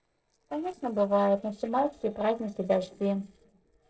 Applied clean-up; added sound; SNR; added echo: neural separator model SepFormer DNS4.